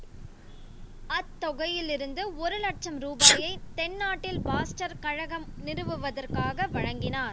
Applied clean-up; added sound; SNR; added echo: none; Sneeze; 0 dB; none.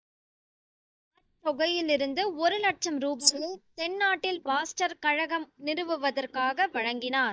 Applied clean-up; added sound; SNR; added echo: neural mask model DeepFilterNet 3.